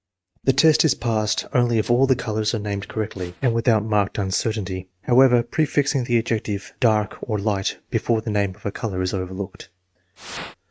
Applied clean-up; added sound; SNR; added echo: neural mask model RNNoise.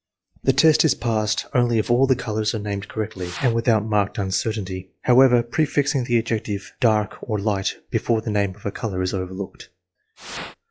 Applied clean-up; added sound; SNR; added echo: classical method log-MMSE.